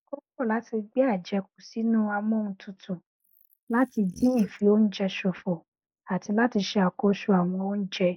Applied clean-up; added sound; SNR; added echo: neural mask model Resemble Enhance denoiser.